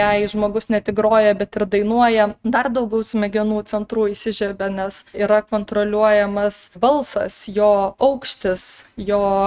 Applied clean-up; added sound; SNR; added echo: neural mask model RNNoise.